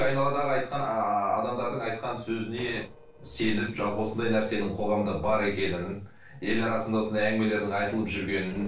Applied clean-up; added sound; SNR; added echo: neural separator model SepFormer DNS4.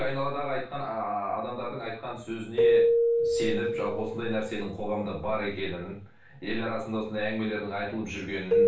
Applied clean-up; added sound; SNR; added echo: none; Keyboard (musical); -2 dB; reverberation time 0.3 s.